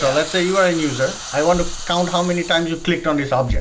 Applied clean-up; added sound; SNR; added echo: none; Hiss; 14 dB; none.